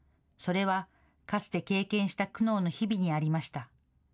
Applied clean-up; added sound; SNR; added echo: none; none; none; none.